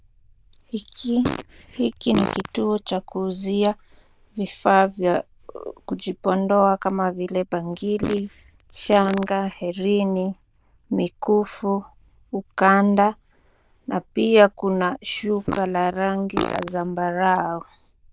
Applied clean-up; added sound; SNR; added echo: neural diffusion model UNIVERSE++.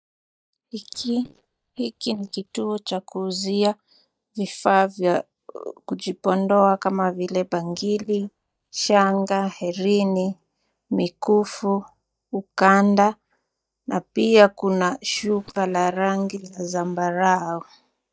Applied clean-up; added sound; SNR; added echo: neural mask model DeepFilterNet 3.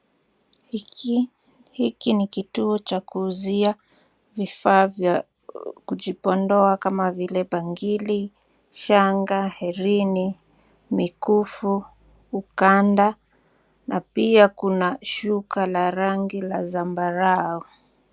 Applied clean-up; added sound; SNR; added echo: none; none; none; none.